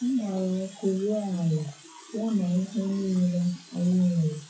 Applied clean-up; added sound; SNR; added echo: classical method WPE with log-MMSE.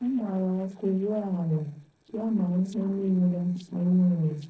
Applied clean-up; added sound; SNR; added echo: neural separator model SepFormer DNS4.